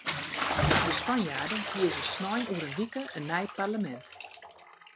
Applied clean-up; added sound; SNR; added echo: none; Bathtub (filling or washing) / Splash, splatter; 0 dB; none.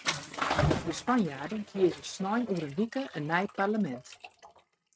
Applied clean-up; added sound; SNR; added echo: neural mask model RNNoise.